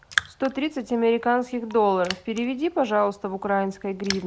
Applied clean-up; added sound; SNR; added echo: none; Raindrop; 12 dB; none.